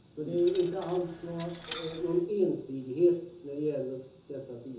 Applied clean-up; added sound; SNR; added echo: none; Coin (dropping); 16 dB; reverberation time 0.7 s.